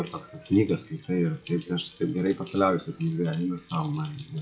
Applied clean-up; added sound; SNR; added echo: classical method WPE with log-MMSE.